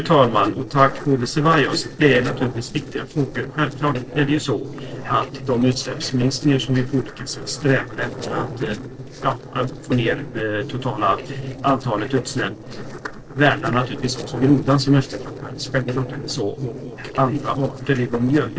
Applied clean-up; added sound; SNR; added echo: neural separator model SepFormer DNS4.